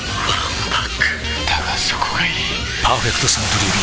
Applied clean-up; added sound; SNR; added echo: none; none; none; none.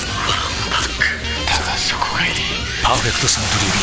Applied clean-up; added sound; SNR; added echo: none; Domestic sounds, home sounds; 13 dB; none.